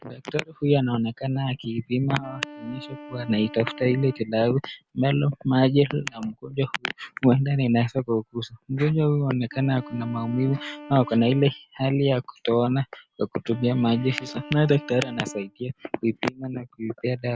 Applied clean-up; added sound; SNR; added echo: none; Wind instrument, woodwind instrument; 19 dB; none.